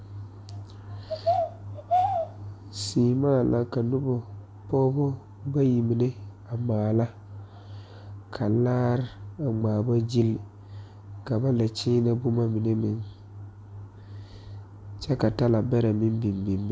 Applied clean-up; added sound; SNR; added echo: none; Bird vocalization, bird call, bird song; 2 dB; none.